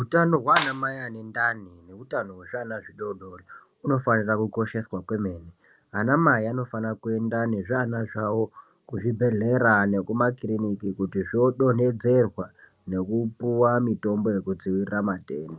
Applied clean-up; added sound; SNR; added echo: none; Clapping; 10 dB; none.